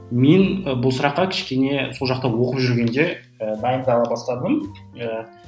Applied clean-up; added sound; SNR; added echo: none; none; none; none.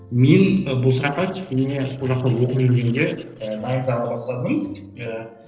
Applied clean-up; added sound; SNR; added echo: neural separator model SepFormer DNS4.